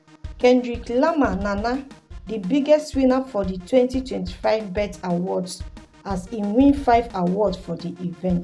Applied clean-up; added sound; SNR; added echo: none; Drum kit; 16 dB; none.